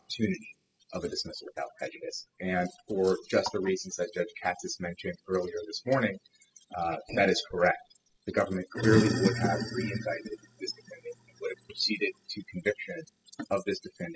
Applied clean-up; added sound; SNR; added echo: classical method spectral subtraction.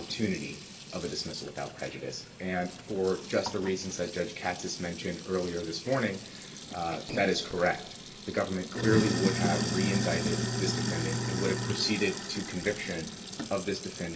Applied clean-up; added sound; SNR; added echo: none; Sink (filling or washing); 3 dB; none.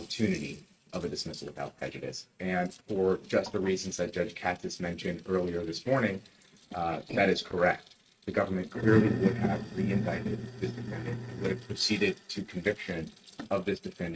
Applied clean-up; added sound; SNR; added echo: neural mask model RNNoise.